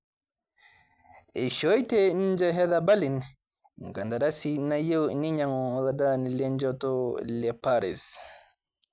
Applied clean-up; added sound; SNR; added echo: none; none; none; none.